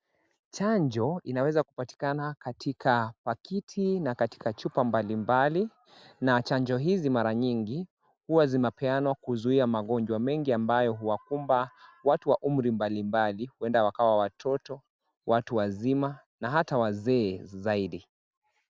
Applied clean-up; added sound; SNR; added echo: none; none; none; none.